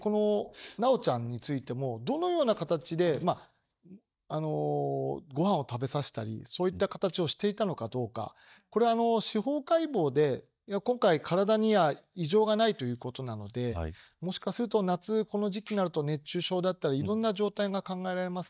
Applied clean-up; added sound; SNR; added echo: neural mask model DeepFilterNet 3.